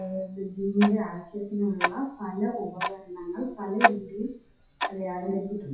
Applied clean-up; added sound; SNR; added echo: classical method WPE with log-MMSE.